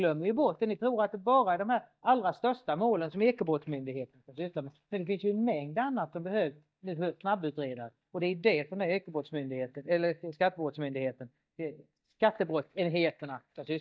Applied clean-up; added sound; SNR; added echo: neural mask model DeepFilterNet 3.